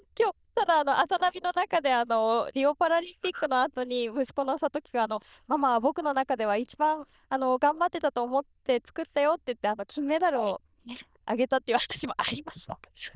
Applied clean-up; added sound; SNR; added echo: neural diffusion model UNIVERSE++.